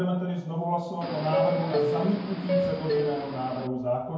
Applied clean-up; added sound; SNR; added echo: none; Subway, metro, underground; 0 dB; reverberation time 0.9 s.